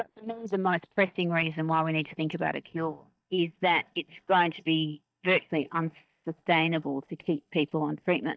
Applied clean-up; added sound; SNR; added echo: neural mask model DeepFilterNet 3.